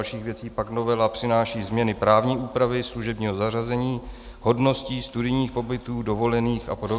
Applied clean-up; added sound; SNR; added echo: none; none; none; none.